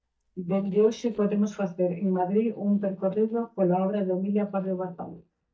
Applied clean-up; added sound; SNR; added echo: neural mask model DeepFilterNet 3.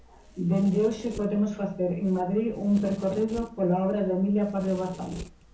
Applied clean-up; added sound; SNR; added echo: none; Domestic sounds, home sounds; 19 dB; reverberation time 0.6 s.